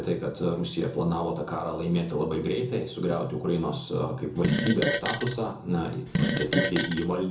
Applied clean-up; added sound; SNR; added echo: none; Fart; -1 dB; reverberation time 0.6 s.